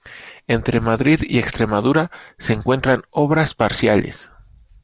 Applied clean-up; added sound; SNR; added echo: none; none; none; none.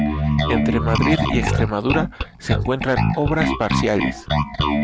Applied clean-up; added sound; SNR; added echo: none; Bass guitar; -2 dB; none.